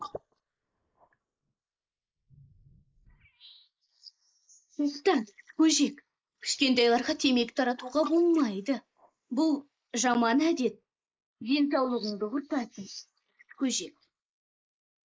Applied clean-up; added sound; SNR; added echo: neural mask model Resemble Enhance denoiser.